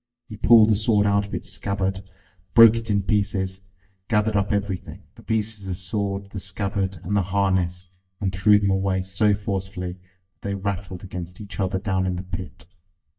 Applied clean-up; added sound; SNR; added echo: neural mask model DeepFilterNet 3.